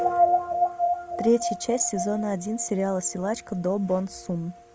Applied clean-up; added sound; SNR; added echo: none; Guitar; 1 dB; none.